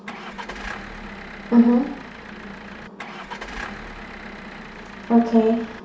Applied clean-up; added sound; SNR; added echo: none; Engine starting / Car; 13 dB; reverberation time 0.6 s.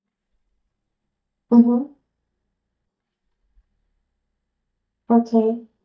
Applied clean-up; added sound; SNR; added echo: neural mask model DeepFilterNet 3.